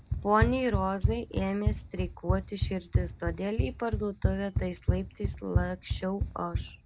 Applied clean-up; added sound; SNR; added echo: none; Run; -1 dB; none.